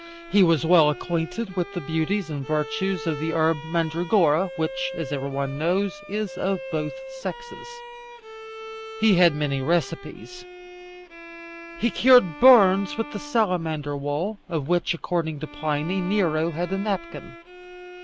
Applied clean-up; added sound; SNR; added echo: none; Bowed string instrument; 15 dB; none.